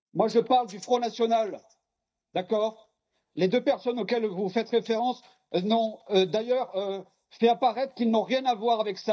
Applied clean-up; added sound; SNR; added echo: neural mask model DeepFilterNet 3.